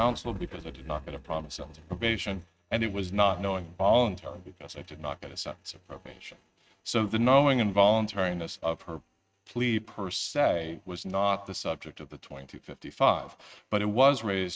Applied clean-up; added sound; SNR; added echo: neural mask model RNNoise.